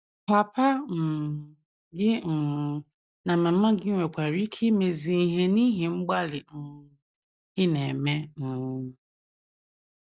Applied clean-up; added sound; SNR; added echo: none; none; none; none.